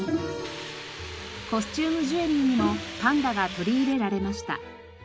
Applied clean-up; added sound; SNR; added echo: none; Bowed string instrument + Hiss; 9 dB; none.